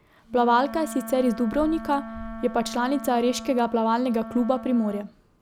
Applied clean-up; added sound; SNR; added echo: none; Wind instrument, woodwind instrument; 13 dB; none.